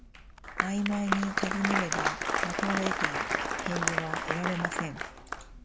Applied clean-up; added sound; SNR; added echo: none; Applause; -2 dB; none.